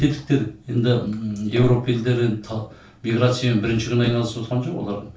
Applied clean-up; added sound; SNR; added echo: none; none; none; reverberation time 0.3 s.